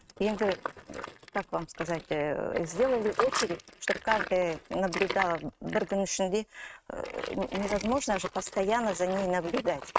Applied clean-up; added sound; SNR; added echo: neural mask model RNNoise.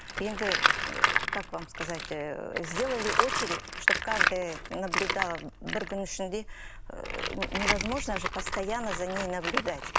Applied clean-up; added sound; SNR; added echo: none; Tools; -3 dB; none.